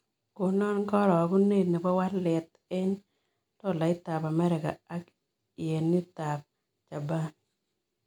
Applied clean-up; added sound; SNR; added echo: none; none; none; none.